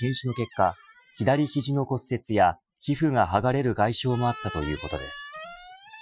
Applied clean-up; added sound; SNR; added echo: classical method Wiener filter.